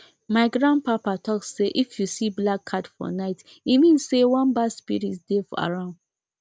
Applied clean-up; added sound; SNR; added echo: none; none; none; none.